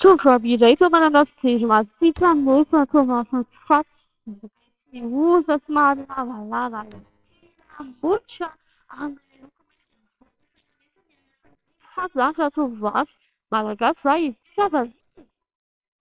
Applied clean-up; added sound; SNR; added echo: neural separator model SepFormer WHAMR!.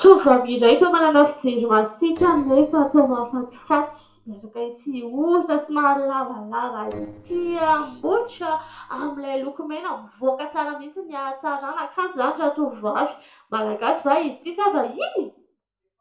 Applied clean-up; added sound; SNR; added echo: neural separator model SepFormer DNS4.